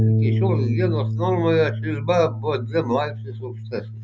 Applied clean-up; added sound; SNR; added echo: none; Bass guitar; 0 dB; none.